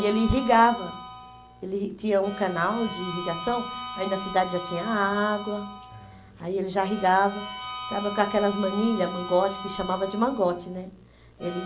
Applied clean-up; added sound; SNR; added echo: none; Harmonica; 11 dB; none.